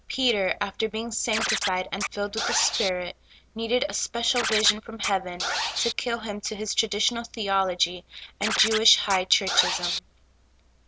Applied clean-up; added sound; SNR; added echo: none; Scratching (performance technique); 5 dB; none.